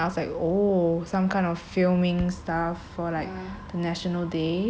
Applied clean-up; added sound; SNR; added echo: none; none; none; none.